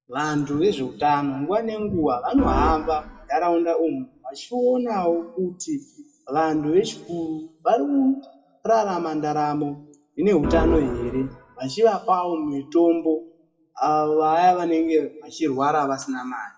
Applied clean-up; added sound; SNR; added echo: classical method WPE with log-MMSE.